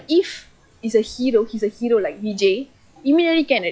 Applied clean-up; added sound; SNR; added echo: classical method log-MMSE.